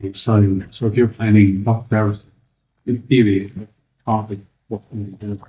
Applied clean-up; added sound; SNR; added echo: neural mask model DeepFilterNet 3.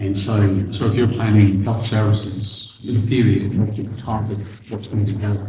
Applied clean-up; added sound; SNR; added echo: neural separator model SepFormer DNS4.